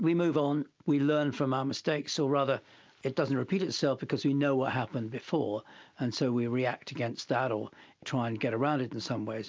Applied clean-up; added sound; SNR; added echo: none; none; none; none.